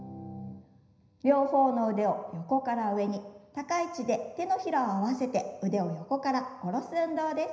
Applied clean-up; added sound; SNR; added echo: none; none; none; reverberation time 0.9 s.